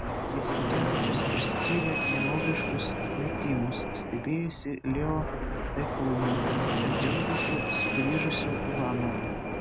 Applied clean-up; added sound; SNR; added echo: none; Fixed-wing aircraft, airplane; -3 dB; none.